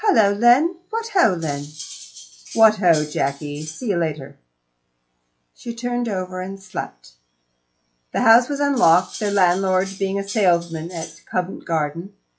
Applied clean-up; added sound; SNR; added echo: classical method log-MMSE.